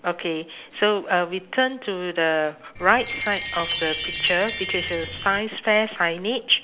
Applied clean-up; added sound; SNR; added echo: none; Chime; 8 dB; none.